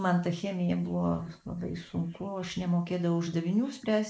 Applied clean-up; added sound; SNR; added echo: neural mask model Resemble Enhance denoiser.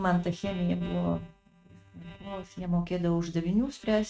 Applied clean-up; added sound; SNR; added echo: neural mask model RNNoise.